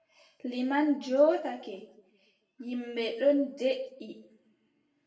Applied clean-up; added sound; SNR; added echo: none; none; none; reverberation time 0.6 s.